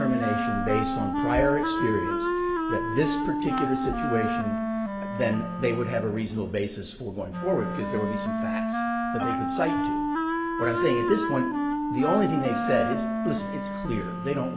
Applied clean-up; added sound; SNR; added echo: none; Wind instrument, woodwind instrument; 0 dB; none.